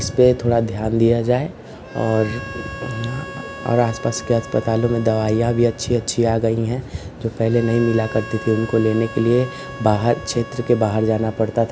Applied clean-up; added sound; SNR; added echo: none; Harmonica; 17 dB; none.